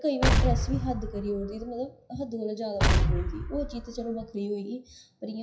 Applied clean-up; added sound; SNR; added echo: classical method WPE with log-MMSE.